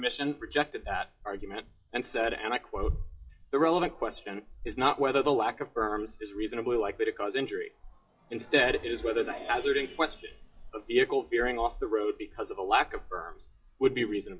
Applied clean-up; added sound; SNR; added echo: classical method WPE with log-MMSE.